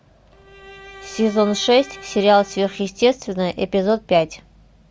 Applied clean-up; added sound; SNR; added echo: none; Bowed string instrument; 20 dB; none.